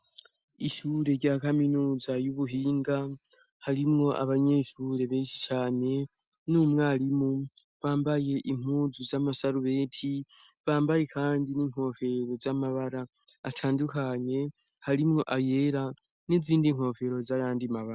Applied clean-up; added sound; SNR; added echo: none; none; none; none.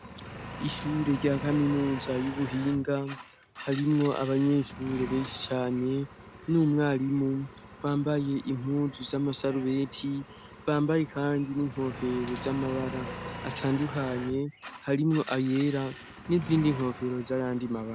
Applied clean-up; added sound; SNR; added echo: none; Engine; 13 dB; none.